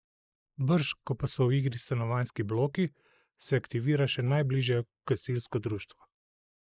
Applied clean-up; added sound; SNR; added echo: neural mask model Resemble Enhance denoiser.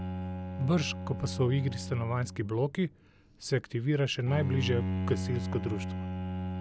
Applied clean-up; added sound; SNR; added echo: none; Bowed string instrument; 5 dB; none.